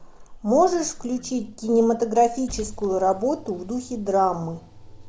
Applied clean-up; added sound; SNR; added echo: none; Car; 17 dB; none.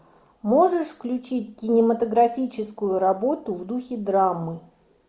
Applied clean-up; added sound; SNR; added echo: none; none; none; none.